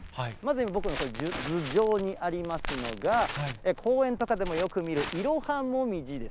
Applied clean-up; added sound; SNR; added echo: none; Crackle; 9 dB; none.